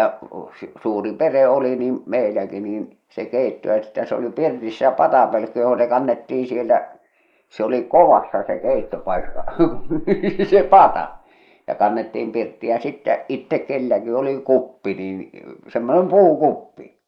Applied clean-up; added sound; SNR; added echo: neural mask model Resemble Enhance denoiser.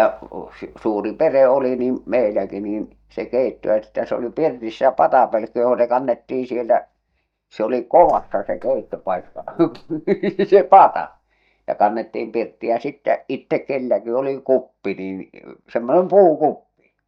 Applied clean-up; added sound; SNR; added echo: neural mask model DeepFilterNet 3.